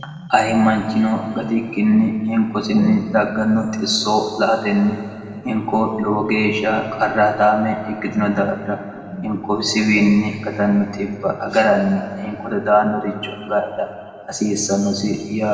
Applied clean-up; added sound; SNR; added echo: none; none; none; reverberation time 1.9 s.